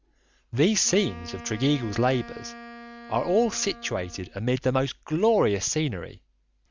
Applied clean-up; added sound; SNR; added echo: none; Wind instrument, woodwind instrument; 19 dB; none.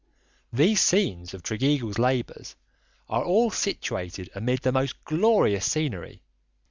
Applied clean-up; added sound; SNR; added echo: none; none; none; none.